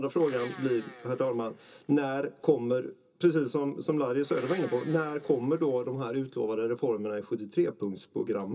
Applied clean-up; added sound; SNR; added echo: none; Domestic sounds, home sounds; 20 dB; reverberation time 0.2 s.